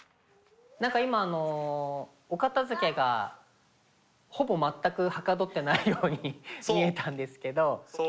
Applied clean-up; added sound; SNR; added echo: none; none; none; none.